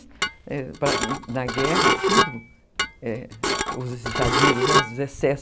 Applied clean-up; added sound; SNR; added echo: none; Dishes, pots, and pans / Glass; -4 dB; none.